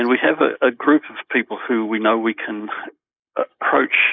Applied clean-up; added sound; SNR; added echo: neural mask model Resemble Enhance denoiser.